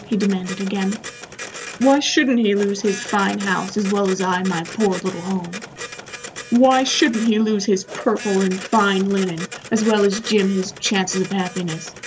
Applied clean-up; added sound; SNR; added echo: none; Printer; 14 dB; none.